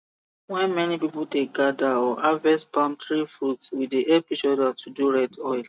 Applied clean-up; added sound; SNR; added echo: none; none; none; none.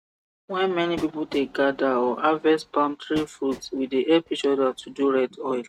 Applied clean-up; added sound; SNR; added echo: none; Train; 20 dB; none.